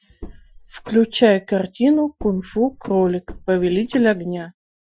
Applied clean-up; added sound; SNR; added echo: classical method Wiener filter.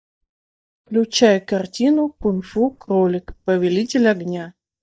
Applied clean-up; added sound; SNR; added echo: neural mask model DeepFilterNet 3.